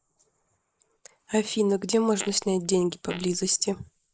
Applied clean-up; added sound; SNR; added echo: neural mask model Resemble Enhance denoiser.